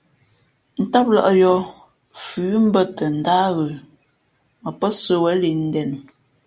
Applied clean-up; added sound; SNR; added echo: none; none; none; none.